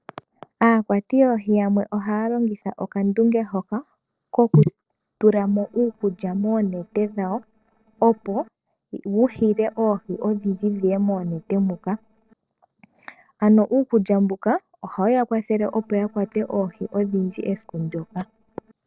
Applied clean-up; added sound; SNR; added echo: neural separator model SepFormer DNS4.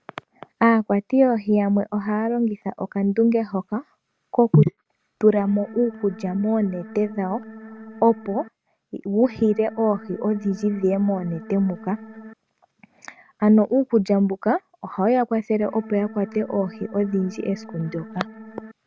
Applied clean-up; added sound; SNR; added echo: none; Organ; 17 dB; none.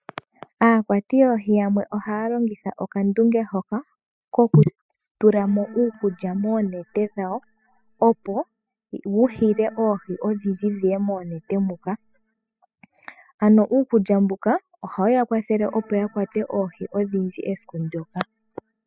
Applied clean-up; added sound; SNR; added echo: classical method spectral subtraction.